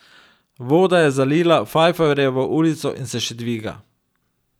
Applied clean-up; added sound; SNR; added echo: none; none; none; none.